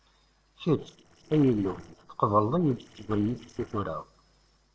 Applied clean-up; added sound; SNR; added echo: neural separator model SepFormer DNS4.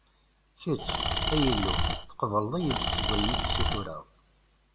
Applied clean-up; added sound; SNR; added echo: none; Engine / Tools; -4 dB; none.